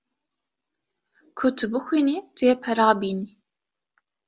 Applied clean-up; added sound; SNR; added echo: none; none; none; none.